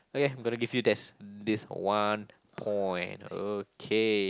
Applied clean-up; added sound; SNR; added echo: none; none; none; none.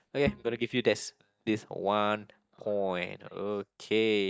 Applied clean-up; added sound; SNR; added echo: neural mask model DeepFilterNet 3.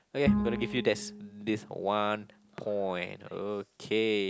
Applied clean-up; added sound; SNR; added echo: none; Bowed string instrument; 4 dB; none.